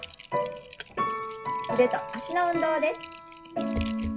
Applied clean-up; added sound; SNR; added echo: none; Typing; 14 dB; reverberation time 0.2 s.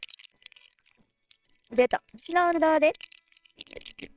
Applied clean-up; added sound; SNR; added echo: neural separator model SepFormer WHAMR!.